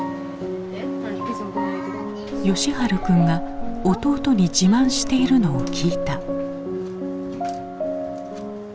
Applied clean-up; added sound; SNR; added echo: none; none; none; none.